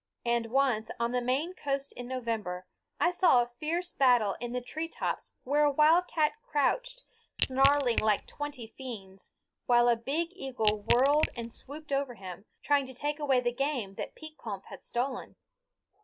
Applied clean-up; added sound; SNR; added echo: none; Crack / Crushing; 2 dB; none.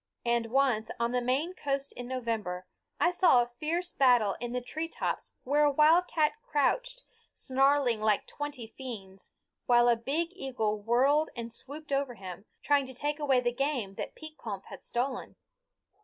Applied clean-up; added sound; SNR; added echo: none; none; none; none.